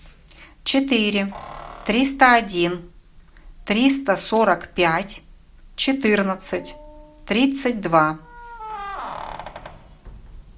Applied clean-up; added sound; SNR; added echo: none; Keys jangling; 18 dB; none.